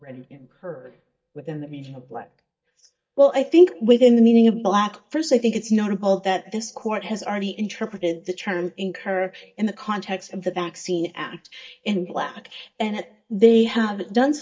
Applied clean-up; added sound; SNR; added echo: neural mask model DeepFilterNet 3.